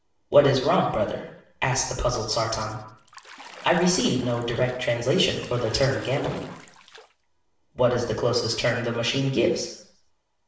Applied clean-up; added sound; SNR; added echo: none; Bathtub (filling or washing) / Splash, splatter; 19 dB; reverberation time 0.7 s.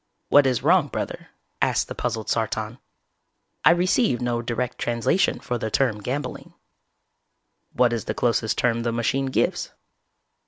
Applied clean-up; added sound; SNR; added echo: none; none; none; none.